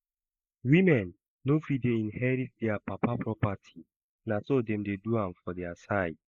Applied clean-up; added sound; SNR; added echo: neural mask model Resemble Enhance denoiser.